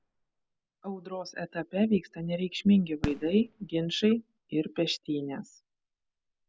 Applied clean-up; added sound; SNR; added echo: none; Fireworks; 17 dB; none.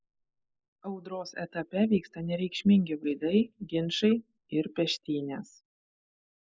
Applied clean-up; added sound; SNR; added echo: neural mask model Resemble Enhance denoiser.